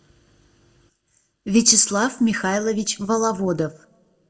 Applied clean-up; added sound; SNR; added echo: none; none; none; reverberation time 0.3 s.